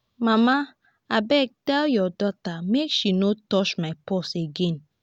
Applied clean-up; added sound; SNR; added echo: none; none; none; none.